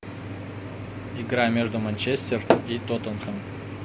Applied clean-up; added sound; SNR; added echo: none; Tap / Hammer; -1 dB; none.